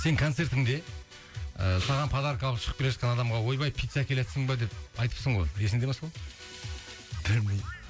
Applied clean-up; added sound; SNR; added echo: none; none; none; none.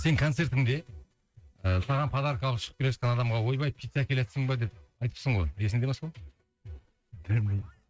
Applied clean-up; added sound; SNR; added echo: neural mask model RNNoise.